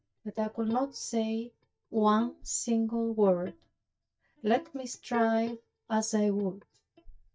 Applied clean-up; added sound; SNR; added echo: neural mask model DeepFilterNet 3.